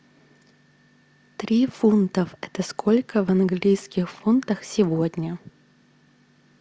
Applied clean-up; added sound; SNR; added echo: none; none; none; none.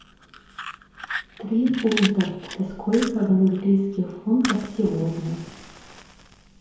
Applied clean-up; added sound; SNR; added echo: none; Fire; 13 dB; reverberation time 0.9 s.